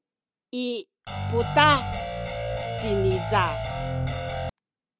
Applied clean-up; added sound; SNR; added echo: none; Guitar; 1 dB; none.